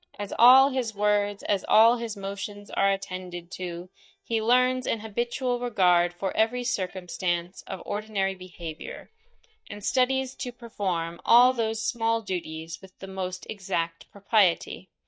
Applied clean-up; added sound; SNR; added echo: neural mask model DeepFilterNet 3.